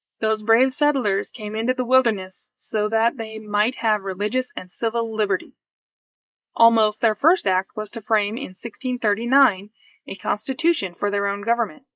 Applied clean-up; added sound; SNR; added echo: neural mask model Resemble Enhance denoiser.